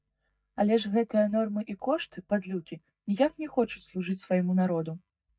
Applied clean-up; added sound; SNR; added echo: neural mask model DeepFilterNet 3.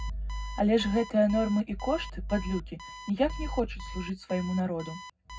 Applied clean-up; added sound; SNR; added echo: none; Alarm; 17 dB; reverberation time 0.3 s.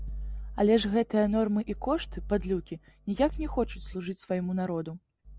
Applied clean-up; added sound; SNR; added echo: none; none; none; none.